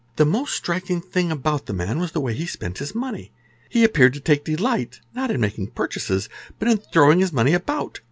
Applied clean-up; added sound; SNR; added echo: none; none; none; none.